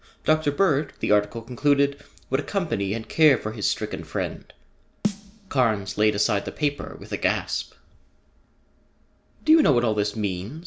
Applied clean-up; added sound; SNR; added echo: none; Snare drum; 10 dB; none.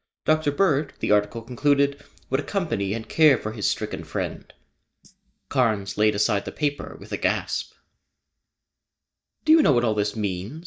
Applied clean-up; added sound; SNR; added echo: neural mask model DeepFilterNet 3.